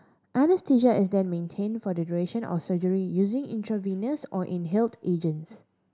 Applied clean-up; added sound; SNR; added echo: none; none; none; none.